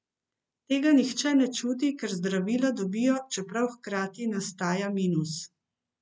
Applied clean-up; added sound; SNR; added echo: none; none; none; none.